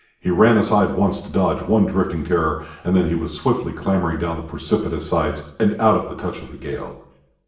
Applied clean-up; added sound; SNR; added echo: none; none; none; reverberation time 0.7 s.